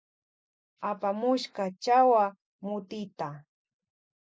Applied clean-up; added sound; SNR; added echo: none; none; none; none.